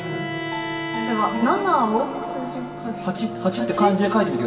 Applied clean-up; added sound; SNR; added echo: none; Bowed string instrument; 11 dB; reverberation time 2.6 s.